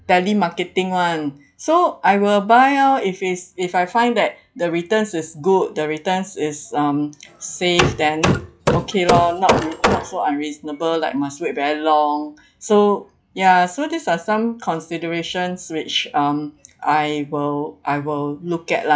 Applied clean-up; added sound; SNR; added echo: classical method log-MMSE.